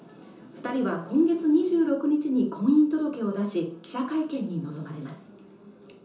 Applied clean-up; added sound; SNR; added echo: none; none; none; reverberation time 0.6 s.